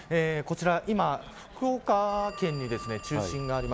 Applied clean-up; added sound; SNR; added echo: none; Telephone; 15 dB; none.